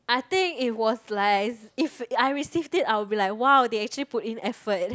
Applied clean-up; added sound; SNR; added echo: none; none; none; none.